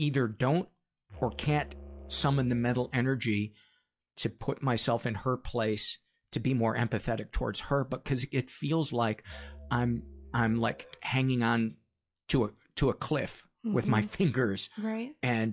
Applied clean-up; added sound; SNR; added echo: classical method log-MMSE.